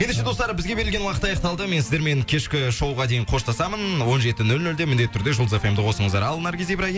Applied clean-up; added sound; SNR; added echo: none; none; none; none.